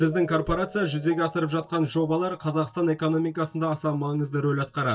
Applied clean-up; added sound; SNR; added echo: neural mask model DeepFilterNet 3.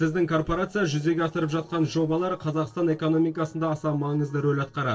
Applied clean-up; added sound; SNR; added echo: neural separator model SepFormer DNS4.